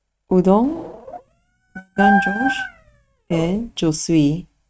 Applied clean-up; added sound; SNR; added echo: neural mask model RNNoise.